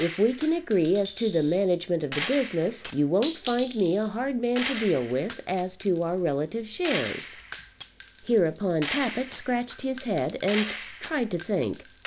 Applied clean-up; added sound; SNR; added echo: none; Gunshot, gunfire; 8 dB; none.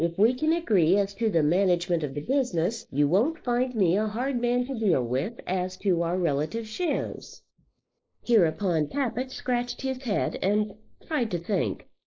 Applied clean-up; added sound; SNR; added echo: neural mask model Resemble Enhance denoiser.